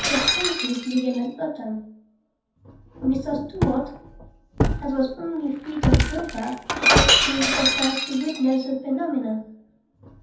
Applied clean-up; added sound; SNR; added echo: none; Shatter; -2 dB; reverberation time 0.5 s.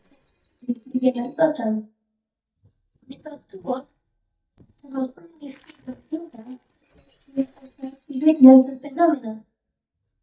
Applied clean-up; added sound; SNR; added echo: neural mask model DeepFilterNet 3.